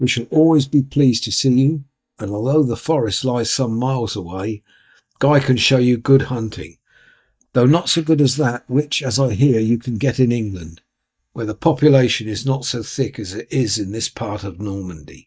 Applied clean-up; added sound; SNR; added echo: neural mask model DeepFilterNet 3.